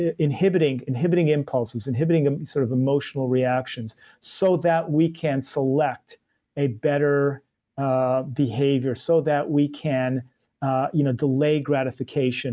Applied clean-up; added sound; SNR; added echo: none; none; none; none.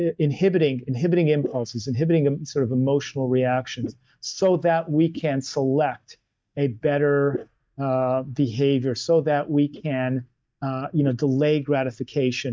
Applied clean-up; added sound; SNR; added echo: neural mask model DeepFilterNet 3.